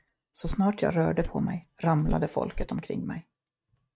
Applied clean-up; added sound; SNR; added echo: neural mask model RNNoise.